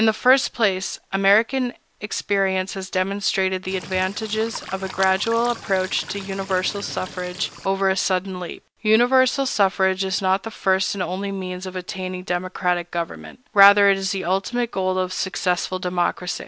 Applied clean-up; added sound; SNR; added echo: none; Cricket / Water; 14 dB; none.